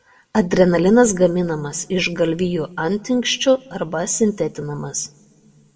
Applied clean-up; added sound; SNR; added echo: none; none; none; reverberation time 0.4 s.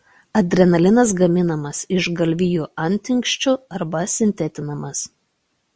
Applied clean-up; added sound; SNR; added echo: none; none; none; none.